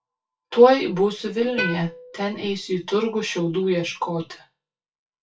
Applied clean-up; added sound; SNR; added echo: classical method WPE with log-MMSE.